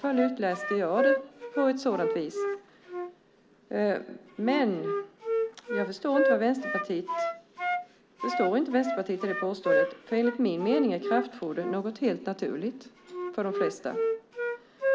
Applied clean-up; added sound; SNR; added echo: none; Wind instrument, woodwind instrument; 2 dB; none.